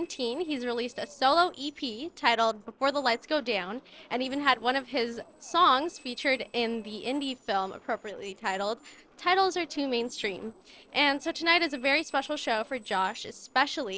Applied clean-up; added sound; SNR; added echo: neural separator model SepFormer DNS4.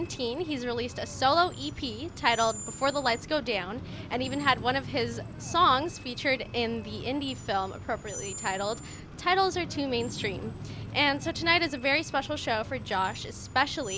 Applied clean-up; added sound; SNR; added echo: none; Screech; 11 dB; none.